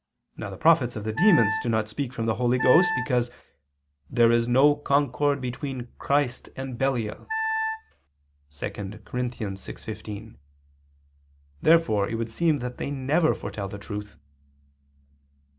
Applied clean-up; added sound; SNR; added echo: none; Wind instrument, woodwind instrument; 4 dB; none.